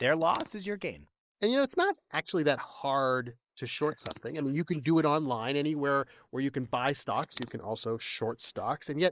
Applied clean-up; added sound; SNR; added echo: neural mask model Resemble Enhance denoiser.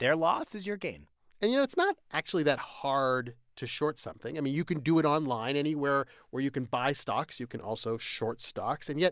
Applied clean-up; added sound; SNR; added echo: none; none; none; none.